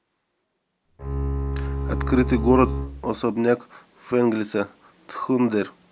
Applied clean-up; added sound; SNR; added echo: none; Bowed string instrument; 3 dB; none.